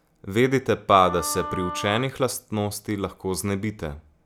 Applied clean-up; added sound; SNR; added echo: none; Wind instrument, woodwind instrument; 11 dB; none.